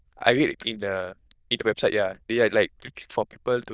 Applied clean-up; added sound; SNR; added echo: neural diffusion model UNIVERSE++.